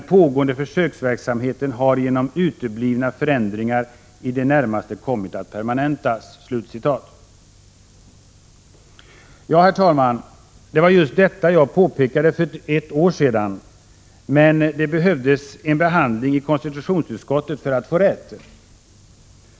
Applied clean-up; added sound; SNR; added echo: none; none; none; none.